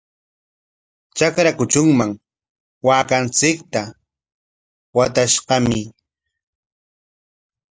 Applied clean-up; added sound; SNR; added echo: none; none; none; none.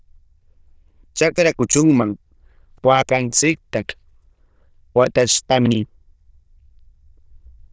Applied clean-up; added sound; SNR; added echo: neural diffusion model UNIVERSE++.